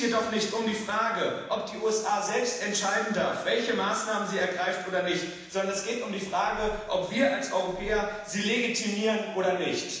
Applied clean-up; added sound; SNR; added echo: none; Purr; 18 dB; reverberation time 1.1 s.